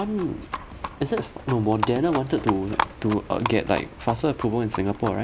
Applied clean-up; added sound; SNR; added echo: none; Livestock, farm animals, working animals; 8 dB; none.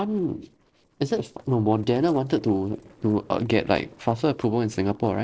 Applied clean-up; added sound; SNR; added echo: neural separator model SepFormer DNS4.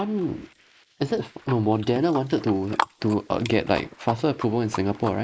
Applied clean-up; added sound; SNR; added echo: neural mask model Resemble Enhance denoiser.